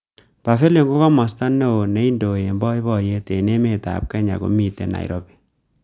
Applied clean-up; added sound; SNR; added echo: none; none; none; none.